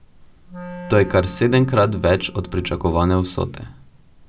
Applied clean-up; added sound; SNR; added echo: none; Wind instrument, woodwind instrument; 17 dB; none.